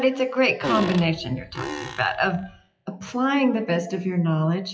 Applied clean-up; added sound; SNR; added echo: classical method WPE with log-MMSE.